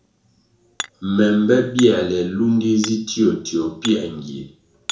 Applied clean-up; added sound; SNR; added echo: none; Hammer; 17 dB; reverberation time 0.6 s.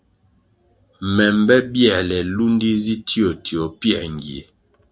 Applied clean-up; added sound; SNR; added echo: none; none; none; none.